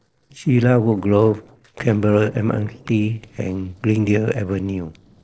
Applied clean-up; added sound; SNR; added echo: neural separator model SepFormer DNS4.